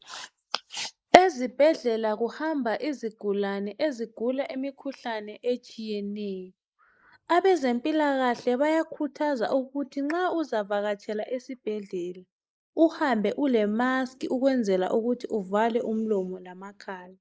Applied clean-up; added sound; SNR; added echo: neural mask model Resemble Enhance denoiser.